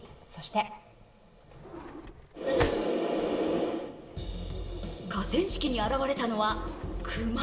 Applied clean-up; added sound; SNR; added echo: none; Drawer open or close; 12 dB; reverberation time 2.7 s.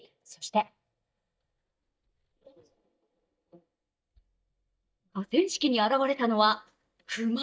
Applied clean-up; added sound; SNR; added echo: neural mask model DeepFilterNet 3.